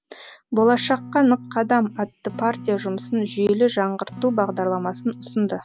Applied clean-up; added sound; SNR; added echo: none; Acoustic guitar / Strum; 15 dB; none.